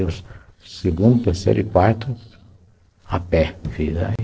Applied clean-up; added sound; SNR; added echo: neural separator model SepFormer DNS4.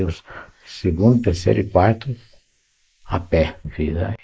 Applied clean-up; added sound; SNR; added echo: neural mask model Resemble Enhance denoiser.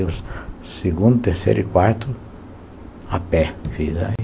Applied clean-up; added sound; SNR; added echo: none; none; none; none.